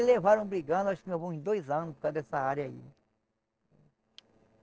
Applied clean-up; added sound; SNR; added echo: neural separator model SepFormer DNS4.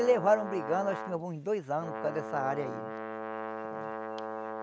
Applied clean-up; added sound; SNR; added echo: none; Brass instrument; 6 dB; none.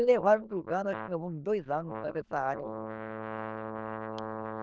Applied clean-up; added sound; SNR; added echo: neural diffusion model UNIVERSE++.